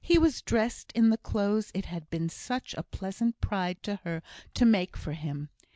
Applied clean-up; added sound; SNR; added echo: none; none; none; none.